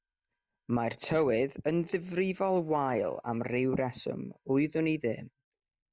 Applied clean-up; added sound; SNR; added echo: neural mask model DeepFilterNet 3.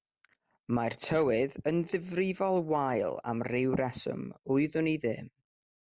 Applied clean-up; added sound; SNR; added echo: none; none; none; none.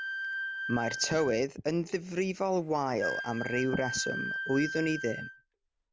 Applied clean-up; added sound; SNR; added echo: none; Wind instrument, woodwind instrument; 7 dB; none.